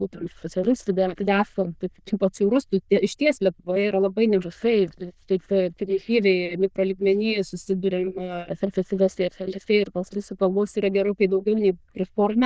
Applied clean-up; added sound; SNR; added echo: neural diffusion model UNIVERSE++.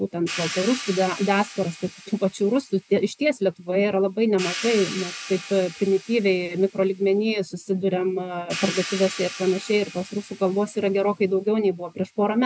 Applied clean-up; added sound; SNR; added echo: none; Hi-hat; 14 dB; none.